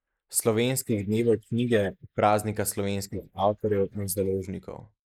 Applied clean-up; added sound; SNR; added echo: neural mask model Resemble Enhance denoiser.